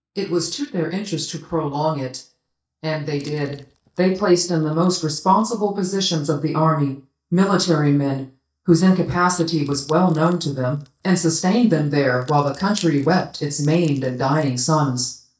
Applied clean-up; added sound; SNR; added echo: neural mask model DeepFilterNet 3.